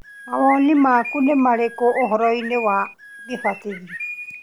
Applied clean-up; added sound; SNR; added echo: none; Bird; 14 dB; none.